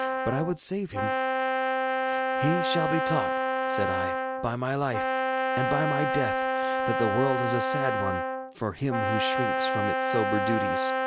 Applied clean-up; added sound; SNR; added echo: none; Brass instrument; -3 dB; none.